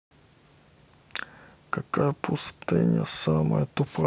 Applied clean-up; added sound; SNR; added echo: none; none; none; none.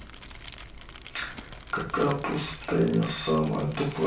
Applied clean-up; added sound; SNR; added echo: none; Crumpling, crinkling; 16 dB; reverberation time 0.3 s.